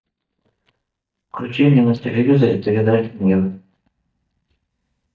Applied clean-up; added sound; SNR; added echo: neural mask model DeepFilterNet 3.